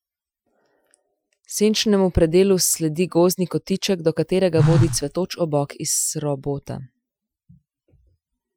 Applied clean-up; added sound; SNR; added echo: classical method Wiener filter.